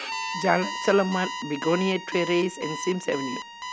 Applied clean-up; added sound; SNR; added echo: none; Alarm + Bowed string instrument; 8 dB; none.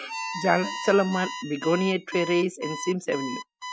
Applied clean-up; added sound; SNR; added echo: classical method Wiener filter.